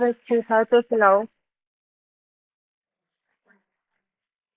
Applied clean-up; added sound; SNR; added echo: neural mask model Resemble Enhance denoiser.